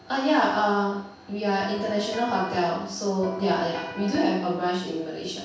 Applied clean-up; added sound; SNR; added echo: none; Electric guitar; 11 dB; reverberation time 0.7 s.